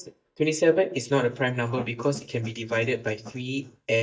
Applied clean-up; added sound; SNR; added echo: neural mask model DeepFilterNet 3.